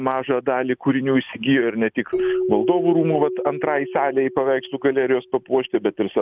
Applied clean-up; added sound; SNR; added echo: none; Keyboard (musical); 8 dB; none.